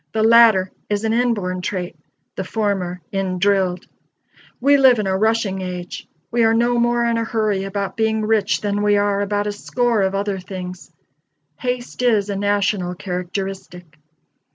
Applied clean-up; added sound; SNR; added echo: none; none; none; none.